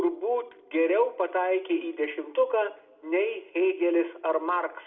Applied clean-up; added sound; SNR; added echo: none; none; none; reverberation time 0.5 s.